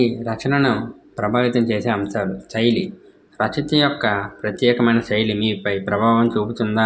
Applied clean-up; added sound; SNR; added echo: none; none; none; none.